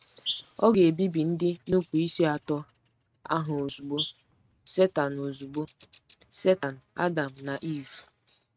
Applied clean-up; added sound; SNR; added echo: neural mask model RNNoise.